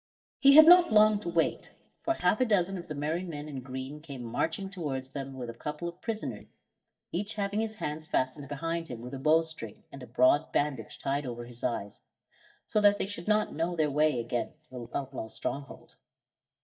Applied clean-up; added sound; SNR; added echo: neural mask model DeepFilterNet 3.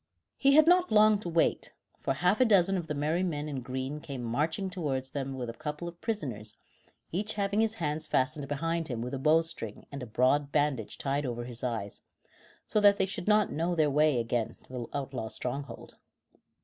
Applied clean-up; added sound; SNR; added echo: none; none; none; none.